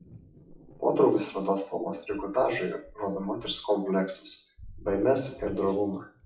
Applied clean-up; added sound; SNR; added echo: classical method WPE with log-MMSE.